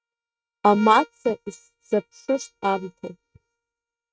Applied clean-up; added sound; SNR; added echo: neural mask model RNNoise.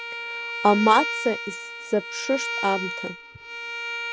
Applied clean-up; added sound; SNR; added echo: none; Bowed string instrument; 6 dB; none.